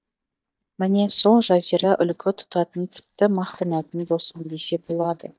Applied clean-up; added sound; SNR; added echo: neural mask model DeepFilterNet 3.